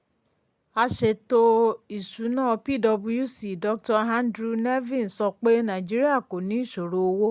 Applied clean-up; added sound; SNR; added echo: none; none; none; none.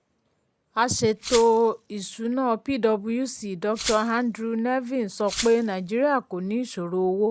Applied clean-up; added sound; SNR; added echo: none; Glass; 12 dB; none.